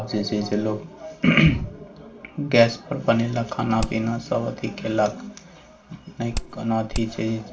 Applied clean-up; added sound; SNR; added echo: none; Hammer; 6 dB; reverberation time 0.3 s.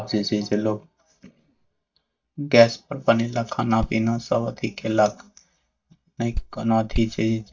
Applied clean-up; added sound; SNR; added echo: neural mask model DeepFilterNet 3.